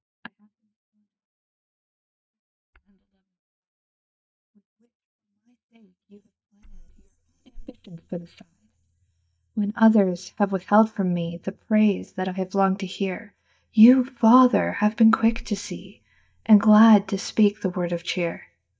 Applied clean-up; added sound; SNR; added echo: neural mask model DeepFilterNet 3.